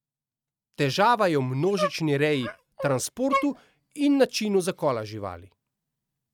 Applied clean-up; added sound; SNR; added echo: neural mask model RNNoise.